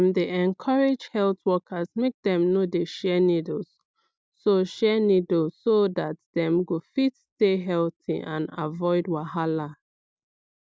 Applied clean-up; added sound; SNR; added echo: none; none; none; none.